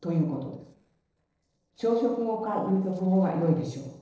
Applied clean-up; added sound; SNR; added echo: neural separator model SepFormer DNS4.